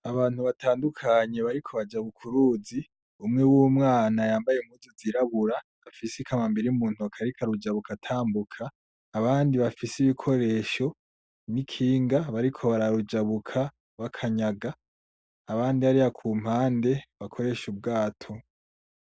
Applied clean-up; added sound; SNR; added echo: none; none; none; none.